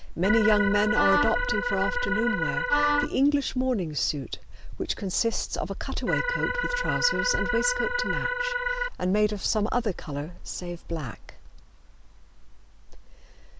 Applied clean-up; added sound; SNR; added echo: none; Organ + Wind instrument, woodwind instrument; 0 dB; none.